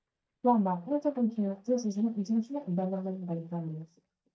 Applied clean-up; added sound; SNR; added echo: neural mask model DeepFilterNet 3.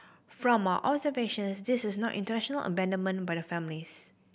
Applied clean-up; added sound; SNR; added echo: none; none; none; none.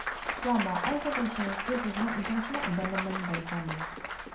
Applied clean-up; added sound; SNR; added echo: none; Applause / Cheering / Clapping; 2 dB; reverberation time 0.5 s.